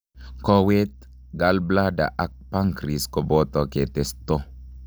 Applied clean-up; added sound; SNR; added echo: none; none; none; none.